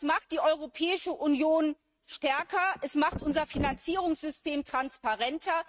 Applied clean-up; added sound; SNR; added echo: neural mask model RNNoise.